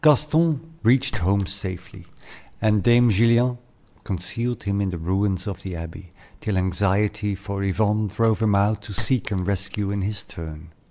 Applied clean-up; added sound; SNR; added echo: none; Chink, clink; 10 dB; none.